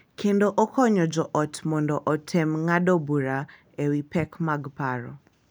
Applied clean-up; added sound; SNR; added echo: none; none; none; none.